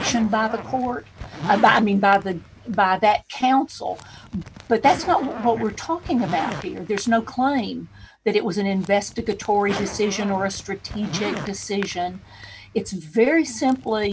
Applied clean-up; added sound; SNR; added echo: none; Zipper (clothing); 13 dB; none.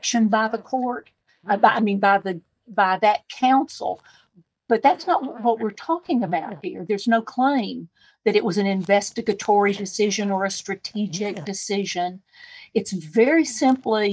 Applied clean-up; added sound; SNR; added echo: neural mask model DeepFilterNet 3.